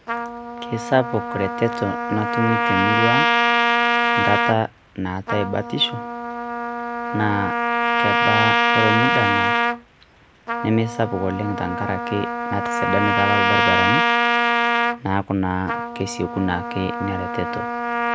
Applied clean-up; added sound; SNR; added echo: none; Trumpet; -3 dB; none.